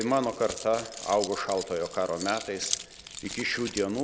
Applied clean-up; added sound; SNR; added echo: none; Keys jangling; 10 dB; none.